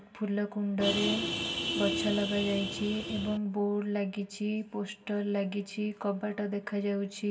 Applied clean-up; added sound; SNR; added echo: none; Vehicle horn, car horn, honking; 2 dB; reverberation time 2.0 s.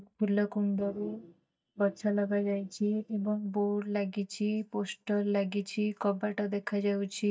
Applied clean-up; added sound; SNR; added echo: neural mask model DeepFilterNet 3.